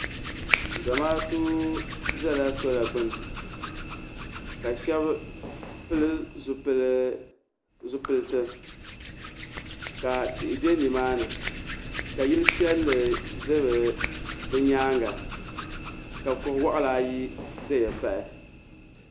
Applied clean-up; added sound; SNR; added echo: none; Hands; 6 dB; none.